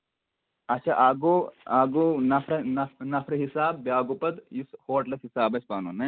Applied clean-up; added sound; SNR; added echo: none; none; none; none.